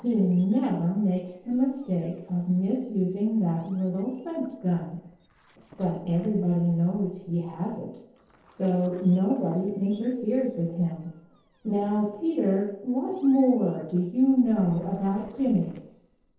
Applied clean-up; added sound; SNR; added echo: neural separator model SepFormer DNS4.